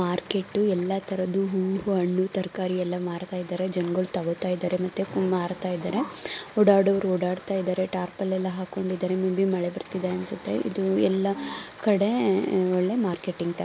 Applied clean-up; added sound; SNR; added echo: none; none; none; none.